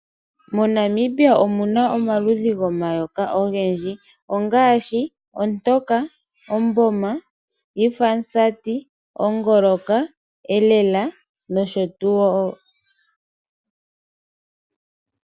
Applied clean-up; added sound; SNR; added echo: none; none; none; none.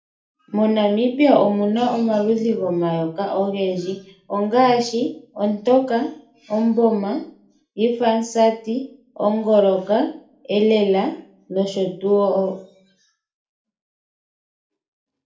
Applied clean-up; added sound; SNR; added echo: none; none; none; reverberation time 0.4 s.